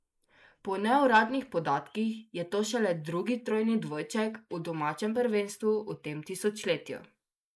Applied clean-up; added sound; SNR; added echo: neural mask model Resemble Enhance denoiser.